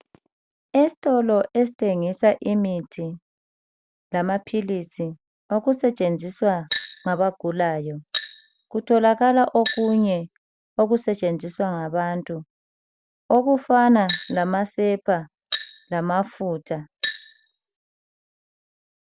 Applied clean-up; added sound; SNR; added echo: none; Glass; 12 dB; none.